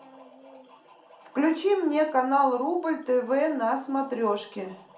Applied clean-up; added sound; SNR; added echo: none; none; none; reverberation time 0.4 s.